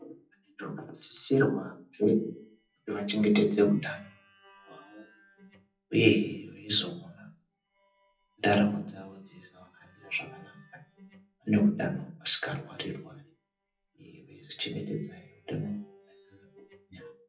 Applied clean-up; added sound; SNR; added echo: classical method WPE with log-MMSE.